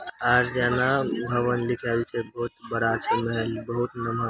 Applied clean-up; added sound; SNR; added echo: none; none; none; none.